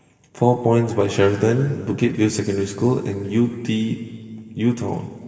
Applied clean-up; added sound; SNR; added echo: none; none; none; reverberation time 2.8 s.